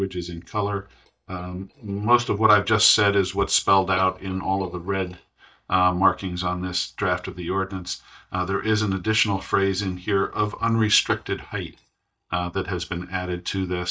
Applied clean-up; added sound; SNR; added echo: neural mask model DeepFilterNet 3.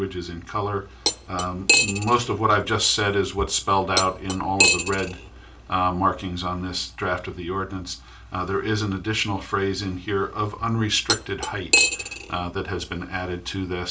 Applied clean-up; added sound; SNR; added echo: none; Cutlery, silverware; -1 dB; reverberation time 0.2 s.